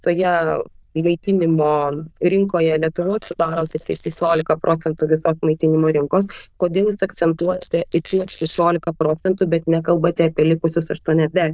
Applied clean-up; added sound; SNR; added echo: neural diffusion model UNIVERSE++.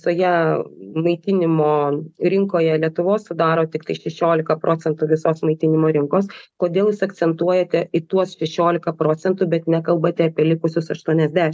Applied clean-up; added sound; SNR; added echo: none; none; none; none.